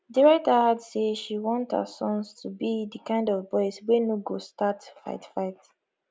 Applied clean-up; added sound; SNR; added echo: none; none; none; none.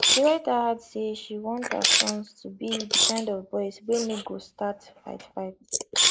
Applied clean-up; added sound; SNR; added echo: neural mask model Resemble Enhance denoiser.